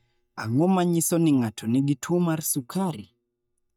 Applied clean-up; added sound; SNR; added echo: neural mask model DeepFilterNet 3.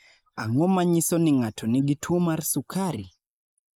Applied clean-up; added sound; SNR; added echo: neural mask model Resemble Enhance denoiser.